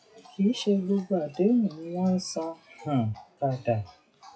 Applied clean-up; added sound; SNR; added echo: classical method WPE with log-MMSE.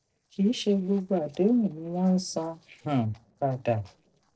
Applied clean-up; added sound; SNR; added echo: neural separator model SepFormer DNS4.